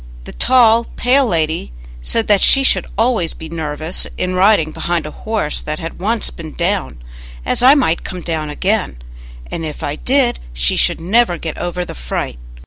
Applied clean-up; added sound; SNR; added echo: none; none; none; none.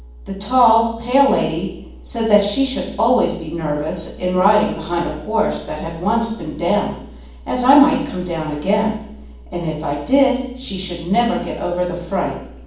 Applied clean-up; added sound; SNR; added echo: none; none; none; reverberation time 1.2 s.